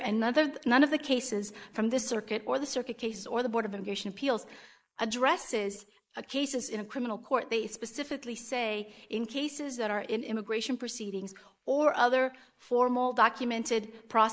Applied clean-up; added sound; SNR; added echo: neural mask model Resemble Enhance denoiser.